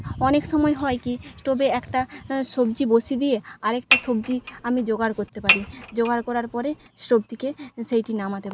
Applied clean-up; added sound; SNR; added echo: none; Dishes, pots, and pans / Chink, clink; 3 dB; none.